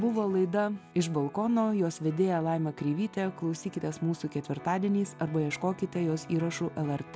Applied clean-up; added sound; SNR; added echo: none; none; none; none.